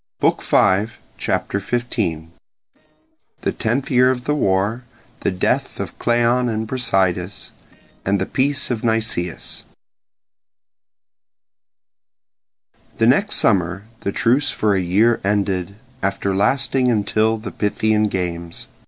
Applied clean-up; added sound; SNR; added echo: neural separator model SepFormer DNS4.